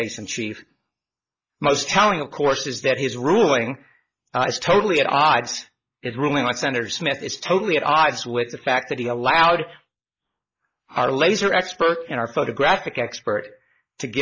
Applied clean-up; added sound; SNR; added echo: neural mask model Resemble Enhance denoiser.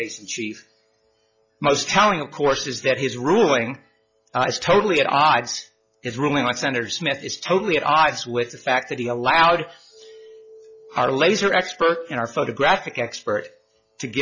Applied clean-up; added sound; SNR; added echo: classical method log-MMSE.